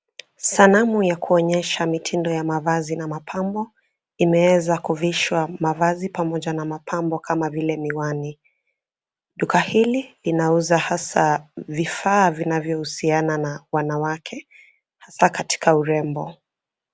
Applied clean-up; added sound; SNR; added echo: none; none; none; none.